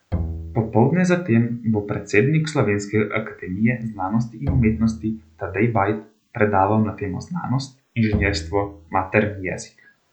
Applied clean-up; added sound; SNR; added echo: none; Bowed string instrument; 10 dB; none.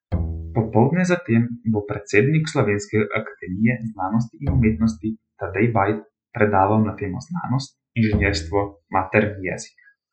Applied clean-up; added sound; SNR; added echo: classical method spectral subtraction.